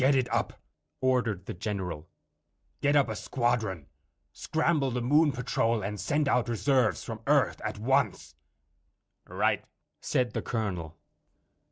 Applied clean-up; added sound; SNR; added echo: none; none; none; none.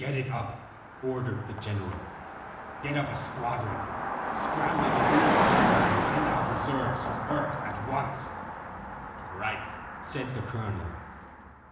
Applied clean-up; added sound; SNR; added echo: none; Car passing by; -3 dB; reverberation time 1.0 s.